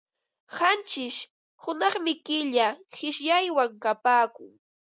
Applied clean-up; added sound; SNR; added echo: none; none; none; none.